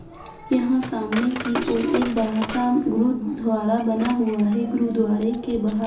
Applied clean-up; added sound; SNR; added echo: none; Coin (dropping); 13 dB; reverberation time 0.7 s.